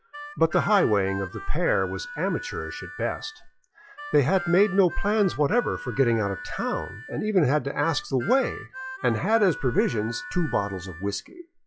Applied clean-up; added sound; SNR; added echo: classical method log-MMSE.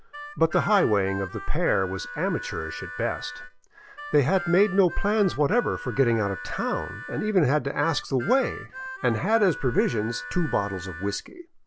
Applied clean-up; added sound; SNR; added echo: none; Harmonica; 12 dB; none.